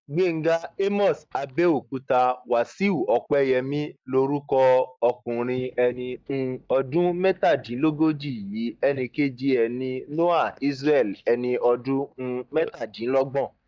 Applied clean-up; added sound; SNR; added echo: neural mask model DeepFilterNet 3.